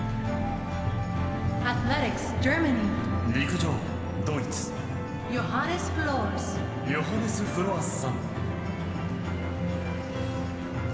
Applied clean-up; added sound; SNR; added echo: none; Car; 19 dB; none.